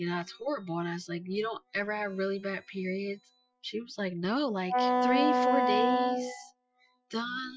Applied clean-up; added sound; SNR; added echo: classical method Wiener filter.